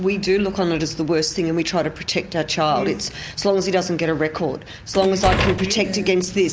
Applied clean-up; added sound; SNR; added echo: none; Door; 4 dB; none.